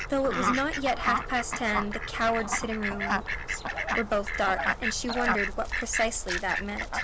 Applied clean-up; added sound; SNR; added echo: none; Fowl; 1 dB; none.